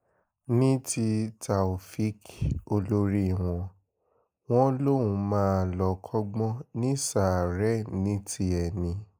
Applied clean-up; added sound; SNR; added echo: neural mask model Resemble Enhance denoiser.